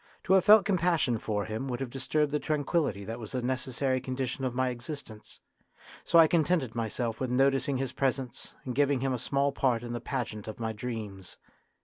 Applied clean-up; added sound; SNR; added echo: none; none; none; none.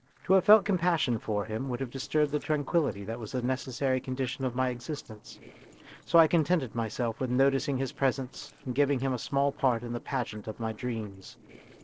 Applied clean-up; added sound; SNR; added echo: neural separator model SepFormer DNS4.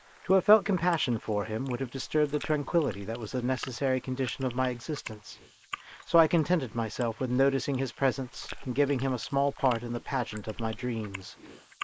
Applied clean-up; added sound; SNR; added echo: neural mask model Resemble Enhance denoiser.